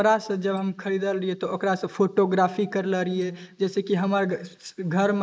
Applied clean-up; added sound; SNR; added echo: neural mask model Resemble Enhance denoiser.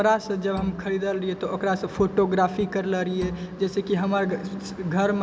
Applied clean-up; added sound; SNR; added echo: none; Bowed string instrument; 13 dB; none.